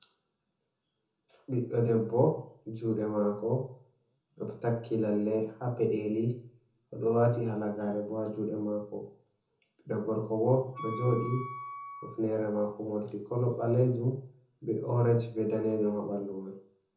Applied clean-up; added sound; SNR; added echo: none; Wind instrument, woodwind instrument; 11 dB; reverberation time 0.5 s.